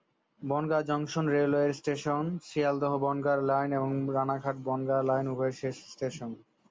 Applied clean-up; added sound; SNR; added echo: none; none; none; none.